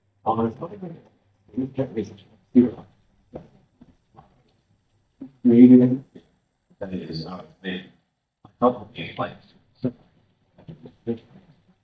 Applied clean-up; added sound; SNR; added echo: neural mask model DeepFilterNet 3.